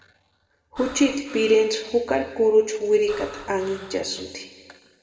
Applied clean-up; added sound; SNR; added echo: none; Breathing; 17 dB; reverberation time 1.5 s.